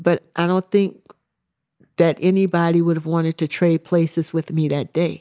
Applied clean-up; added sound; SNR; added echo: none; none; none; none.